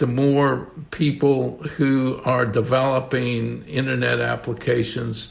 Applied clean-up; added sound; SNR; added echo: none; none; none; none.